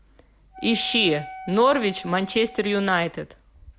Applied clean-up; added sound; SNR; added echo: none; Wind instrument, woodwind instrument; 17 dB; none.